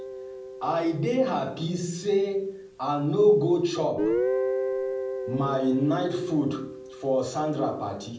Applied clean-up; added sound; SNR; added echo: none; Guitar; 7 dB; reverberation time 0.6 s.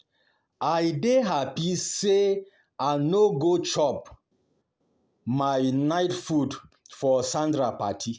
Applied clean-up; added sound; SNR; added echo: none; none; none; none.